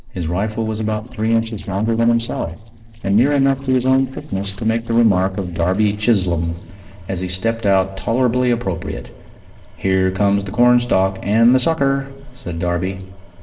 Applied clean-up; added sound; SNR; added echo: neural separator model SepFormer DNS4.